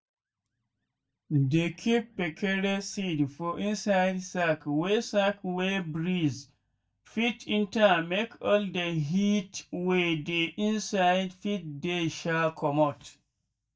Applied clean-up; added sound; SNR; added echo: neural mask model DeepFilterNet 3.